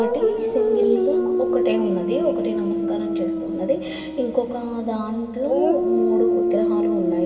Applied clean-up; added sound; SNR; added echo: none; Dog; -2 dB; reverberation time 2.7 s.